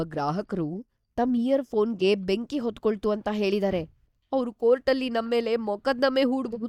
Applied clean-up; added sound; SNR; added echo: neural mask model DeepFilterNet 3.